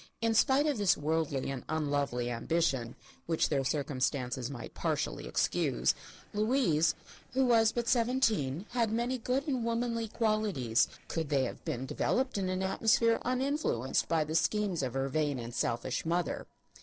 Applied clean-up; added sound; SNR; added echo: neural separator model SepFormer DNS4.